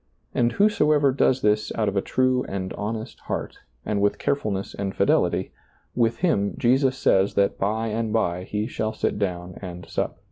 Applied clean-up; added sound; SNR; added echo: none; none; none; none.